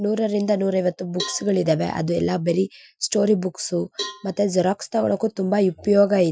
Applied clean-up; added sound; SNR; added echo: classical method Wiener filter.